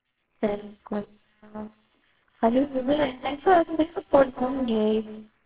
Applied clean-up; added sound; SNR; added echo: neural separator model SepFormer WHAMR!.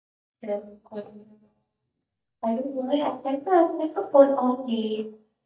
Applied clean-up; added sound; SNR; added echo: neural mask model DeepFilterNet 3.